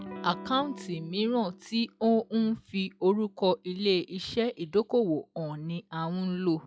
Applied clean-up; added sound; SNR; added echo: classical method log-MMSE.